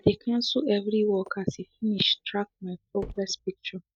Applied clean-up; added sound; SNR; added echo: neural mask model DeepFilterNet 3.